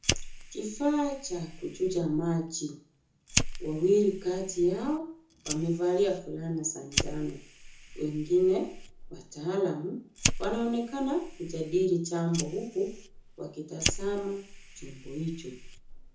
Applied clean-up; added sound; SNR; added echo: none; Fire; 6 dB; reverberation time 0.5 s.